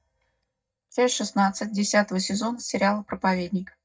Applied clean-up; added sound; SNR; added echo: neural mask model DeepFilterNet 3.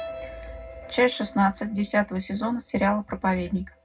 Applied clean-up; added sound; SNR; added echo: none; Keyboard (musical); 18 dB; reverberation time 0.3 s.